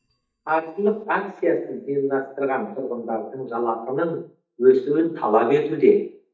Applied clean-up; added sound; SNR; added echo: neural mask model DeepFilterNet 3.